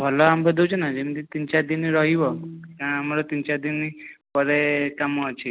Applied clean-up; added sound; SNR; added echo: none; none; none; none.